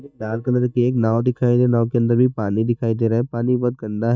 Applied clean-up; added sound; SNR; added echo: neural mask model DeepFilterNet 3.